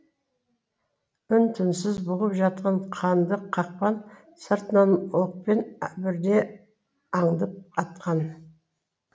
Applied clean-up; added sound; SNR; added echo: none; none; none; none.